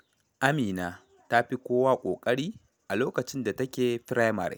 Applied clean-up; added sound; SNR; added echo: none; none; none; none.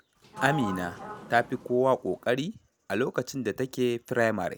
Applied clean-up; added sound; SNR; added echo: none; Sliding door; 11 dB; none.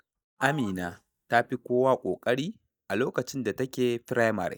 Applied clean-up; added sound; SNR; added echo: neural mask model DeepFilterNet 3.